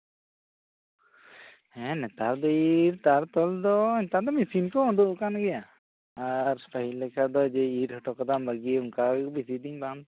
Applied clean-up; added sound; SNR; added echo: none; none; none; none.